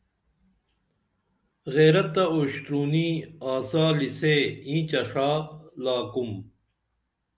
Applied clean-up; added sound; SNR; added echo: none; none; none; none.